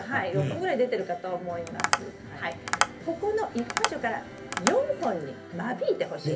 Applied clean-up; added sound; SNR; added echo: none; Tap; 2 dB; reverberation time 0.3 s.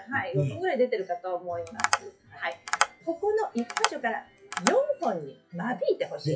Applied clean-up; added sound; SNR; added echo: classical method WPE with log-MMSE.